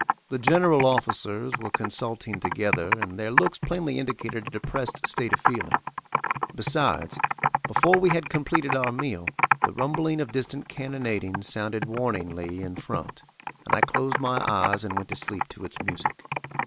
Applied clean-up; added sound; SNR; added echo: none; Computer keyboard; 1 dB; none.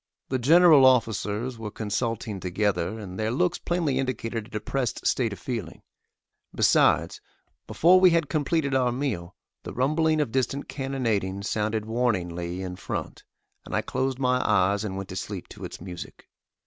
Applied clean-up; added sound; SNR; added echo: none; none; none; none.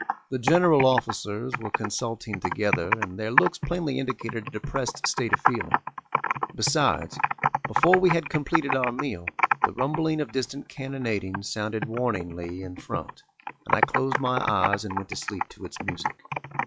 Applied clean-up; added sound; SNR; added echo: classical method log-MMSE.